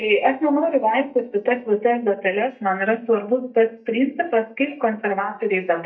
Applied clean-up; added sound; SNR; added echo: neural mask model DeepFilterNet 3.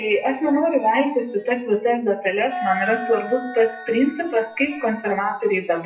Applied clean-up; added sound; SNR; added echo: classical method WPE with log-MMSE.